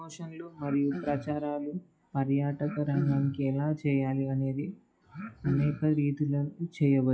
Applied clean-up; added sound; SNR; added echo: classical method log-MMSE.